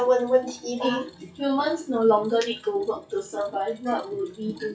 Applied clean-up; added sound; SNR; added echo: classical method WPE with log-MMSE.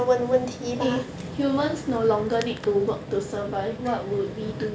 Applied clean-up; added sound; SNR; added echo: none; none; none; none.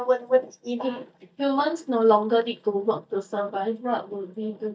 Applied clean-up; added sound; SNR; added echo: neural mask model DeepFilterNet 3.